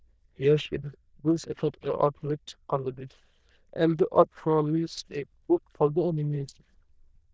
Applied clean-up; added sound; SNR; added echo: neural diffusion model UNIVERSE++.